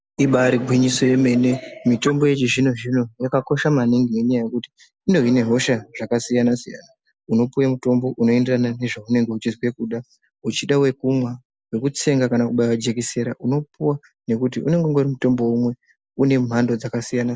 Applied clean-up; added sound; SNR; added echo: none; none; none; none.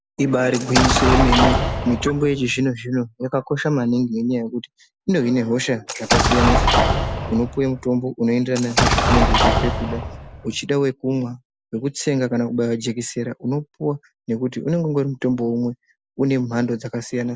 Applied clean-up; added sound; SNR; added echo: none; Explosion; -2 dB; none.